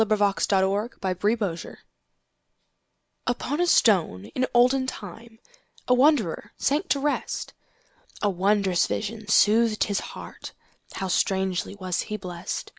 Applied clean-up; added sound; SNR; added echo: none; none; none; none.